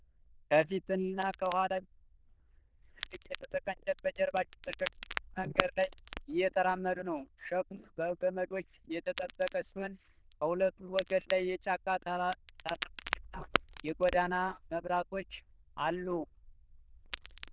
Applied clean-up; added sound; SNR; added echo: neural diffusion model UNIVERSE++.